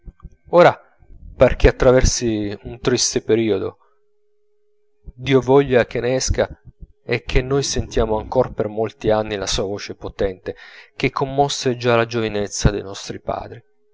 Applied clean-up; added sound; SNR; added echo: none; none; none; none.